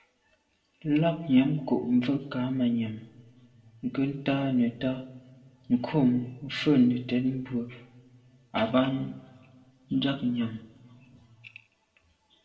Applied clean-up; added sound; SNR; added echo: none; none; none; reverberation time 1.1 s.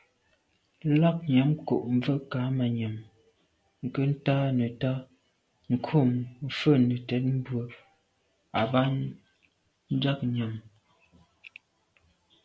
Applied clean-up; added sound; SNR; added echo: none; none; none; none.